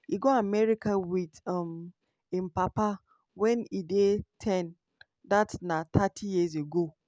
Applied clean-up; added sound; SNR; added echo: none; none; none; none.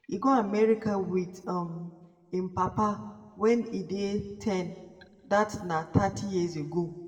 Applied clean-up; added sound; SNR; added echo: none; none; none; reverberation time 0.9 s.